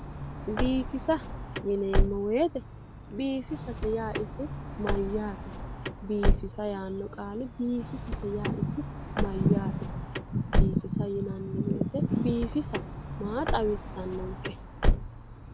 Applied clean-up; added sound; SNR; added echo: none; Car; 0 dB; none.